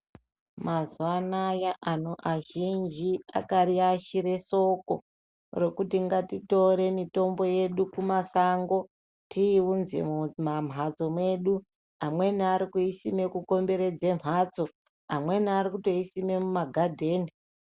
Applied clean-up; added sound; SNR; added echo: none; none; none; none.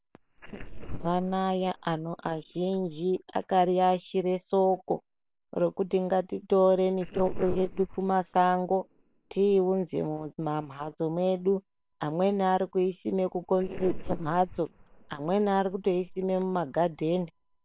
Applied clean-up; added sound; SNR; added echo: neural separator model SepFormer WHAM!.